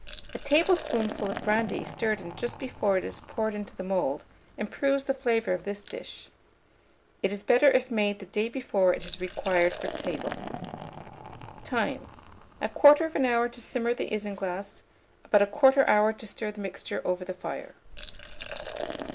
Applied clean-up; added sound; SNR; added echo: none; Liquid; 14 dB; none.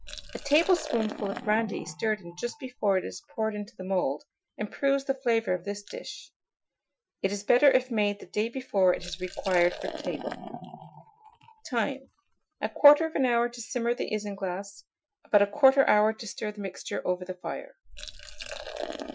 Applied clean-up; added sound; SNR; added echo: classical method Wiener filter.